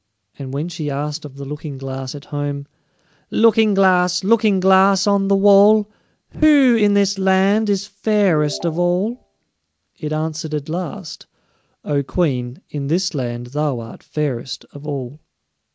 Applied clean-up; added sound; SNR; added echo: none; Ringtone / Chime; 18 dB; none.